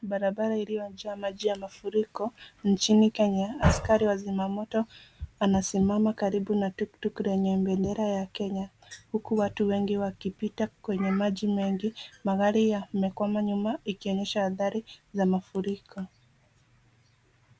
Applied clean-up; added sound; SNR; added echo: none; none; none; none.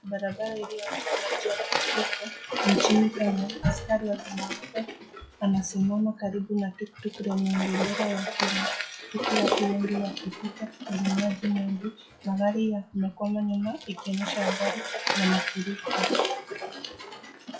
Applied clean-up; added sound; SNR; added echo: classical method WPE with log-MMSE.